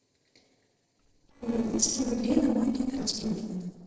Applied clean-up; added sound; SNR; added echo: neural separator model SepFormer DNS4.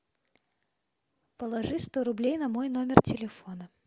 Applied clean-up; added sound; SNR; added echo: none; none; none; none.